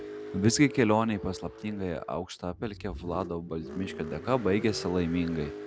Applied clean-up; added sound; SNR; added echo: none; Car; 12 dB; none.